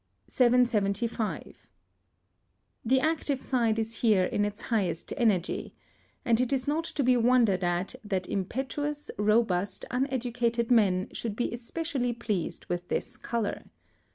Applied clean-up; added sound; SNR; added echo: none; none; none; none.